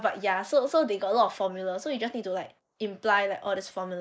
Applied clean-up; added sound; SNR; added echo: neural mask model Resemble Enhance denoiser.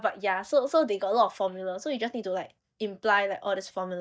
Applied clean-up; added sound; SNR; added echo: neural mask model DeepFilterNet 3.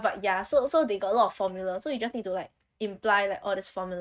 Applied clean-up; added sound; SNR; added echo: neural mask model RNNoise.